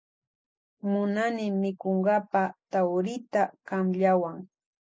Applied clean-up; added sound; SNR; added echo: none; none; none; none.